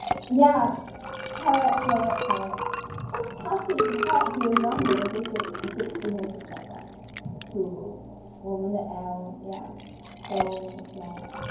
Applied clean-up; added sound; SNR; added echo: none; Liquid; 5 dB; reverberation time 0.9 s.